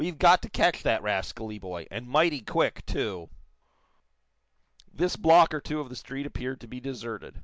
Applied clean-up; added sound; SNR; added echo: none; none; none; none.